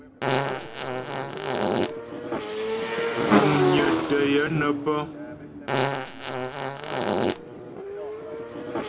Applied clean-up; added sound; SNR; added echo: none; Fart + Motorcycle / Engine; -3 dB; none.